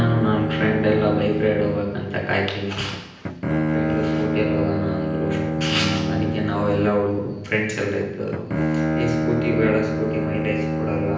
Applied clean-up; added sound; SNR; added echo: none; Bowed string instrument; 1 dB; reverberation time 0.9 s.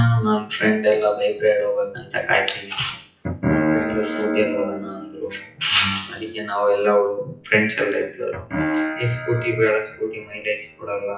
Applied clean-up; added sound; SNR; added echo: classical method WPE with log-MMSE.